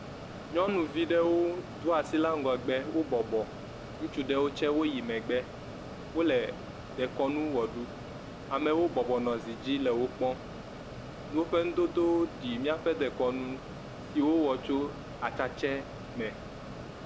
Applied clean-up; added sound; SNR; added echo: none; Mechanisms; 11 dB; none.